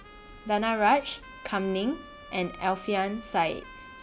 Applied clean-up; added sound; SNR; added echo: none; Trumpet; 18 dB; none.